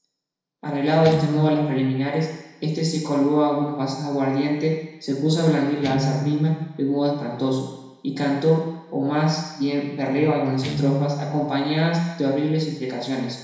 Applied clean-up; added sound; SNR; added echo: none; Guitar; 11 dB; reverberation time 1.0 s.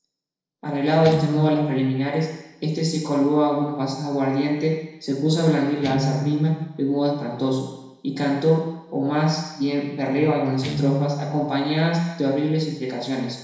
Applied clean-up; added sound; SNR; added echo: neural separator model SepFormer DNS4.